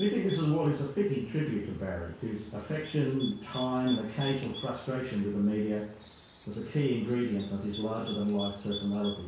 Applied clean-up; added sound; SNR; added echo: none; Bird; 15 dB; reverberation time 0.6 s.